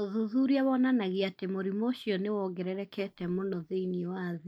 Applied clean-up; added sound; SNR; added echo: neural mask model Resemble Enhance denoiser.